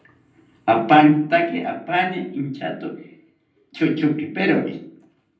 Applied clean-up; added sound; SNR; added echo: none; none; none; reverberation time 0.6 s.